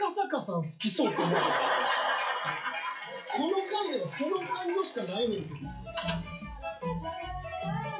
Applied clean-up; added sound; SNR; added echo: classical method WPE with log-MMSE.